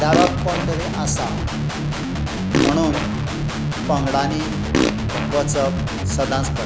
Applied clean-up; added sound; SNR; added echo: none; Guitar + Fart; -3 dB; none.